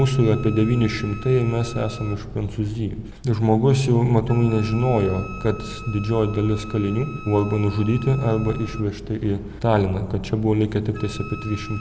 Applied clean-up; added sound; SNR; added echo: none; Wind instrument, woodwind instrument; 19 dB; none.